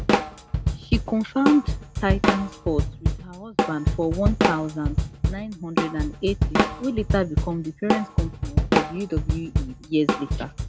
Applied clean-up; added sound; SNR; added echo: none; Drum kit; -2 dB; none.